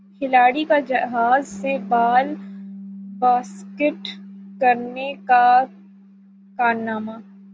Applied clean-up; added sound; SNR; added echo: none; Bass guitar; 17 dB; none.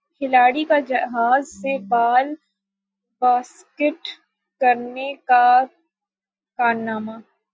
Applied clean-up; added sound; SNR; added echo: classical method Wiener filter.